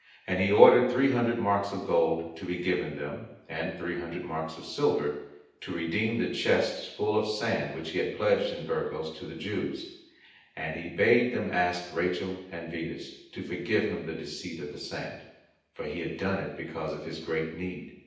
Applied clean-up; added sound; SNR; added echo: none; none; none; reverberation time 0.9 s.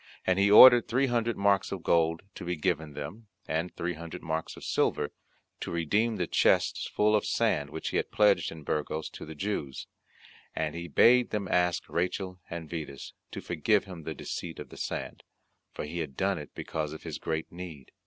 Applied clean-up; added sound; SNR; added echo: none; none; none; none.